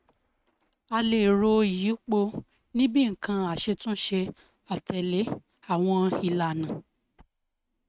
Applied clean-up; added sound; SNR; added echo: neural mask model RNNoise.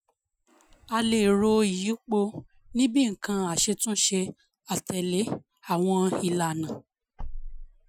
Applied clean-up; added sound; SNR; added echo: classical method Wiener filter.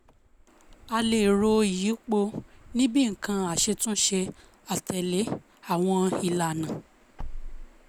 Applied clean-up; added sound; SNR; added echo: none; Wind / Car; 17 dB; none.